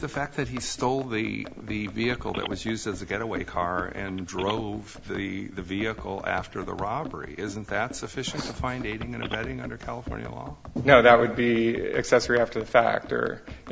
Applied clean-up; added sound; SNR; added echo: none; Run + Telephone; 14 dB; none.